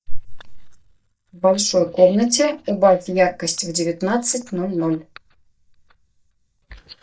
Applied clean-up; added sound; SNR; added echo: neural mask model DeepFilterNet 3.